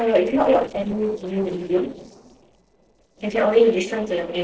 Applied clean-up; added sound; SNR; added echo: neural separator model SepFormer DNS4.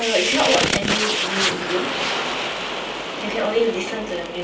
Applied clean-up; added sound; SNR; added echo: none; Fire; -1 dB; reverberation time 0.3 s.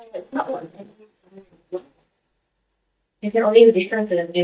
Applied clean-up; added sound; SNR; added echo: neural mask model DeepFilterNet 3.